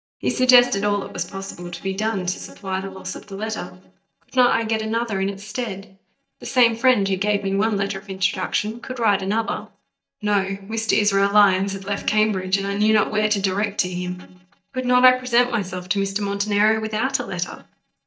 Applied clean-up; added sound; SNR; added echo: neural mask model DeepFilterNet 3.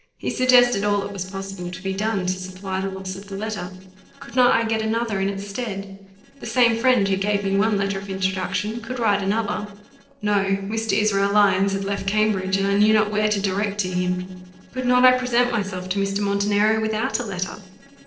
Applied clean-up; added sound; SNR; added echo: neural separator model SepFormer DNS4.